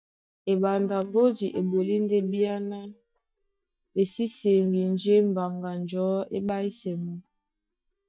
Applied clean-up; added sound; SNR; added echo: neural mask model DeepFilterNet 3.